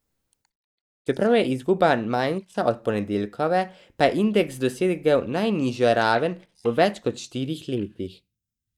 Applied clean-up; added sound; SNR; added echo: neural mask model DeepFilterNet 3.